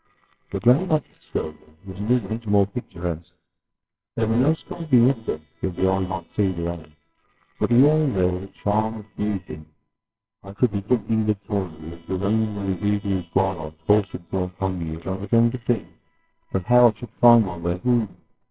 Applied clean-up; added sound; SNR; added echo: neural separator model SepFormer WHAMR!.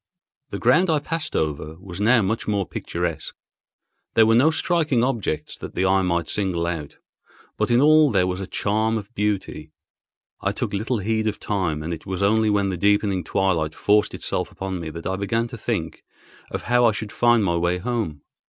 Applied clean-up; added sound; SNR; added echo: none; none; none; none.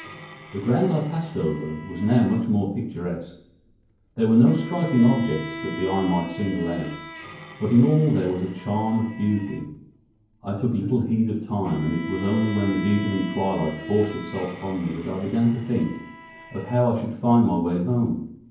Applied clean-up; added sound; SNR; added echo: none; Bowed string instrument; 16 dB; reverberation time 0.9 s.